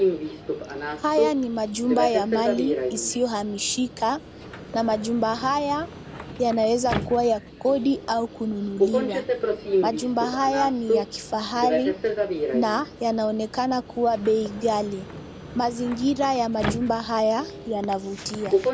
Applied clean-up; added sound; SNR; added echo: none; Subway, metro, underground; 4 dB; none.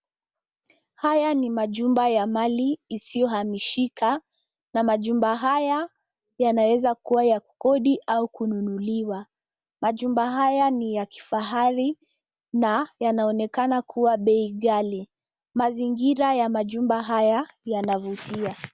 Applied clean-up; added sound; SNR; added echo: none; none; none; none.